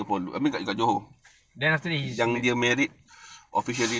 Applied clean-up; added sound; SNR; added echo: none; none; none; none.